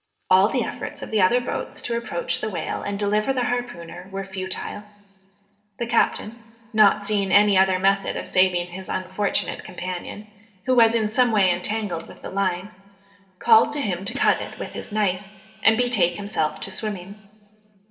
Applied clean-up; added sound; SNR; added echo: none; Hi-hat; 19 dB; reverberation time 2.6 s.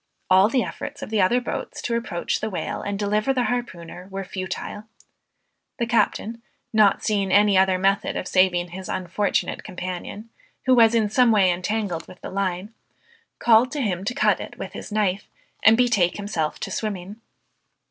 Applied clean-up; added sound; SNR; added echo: none; none; none; none.